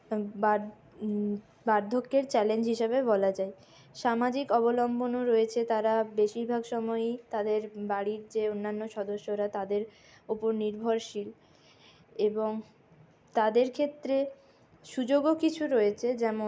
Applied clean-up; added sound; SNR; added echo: none; none; none; none.